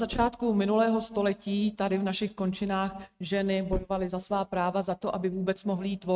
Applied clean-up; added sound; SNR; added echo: neural mask model RNNoise.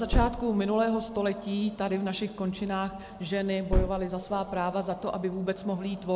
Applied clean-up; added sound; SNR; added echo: none; Gunshot, gunfire; 1 dB; none.